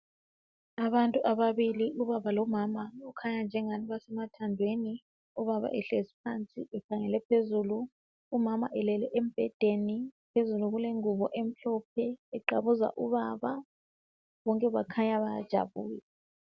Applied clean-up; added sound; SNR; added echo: none; none; none; none.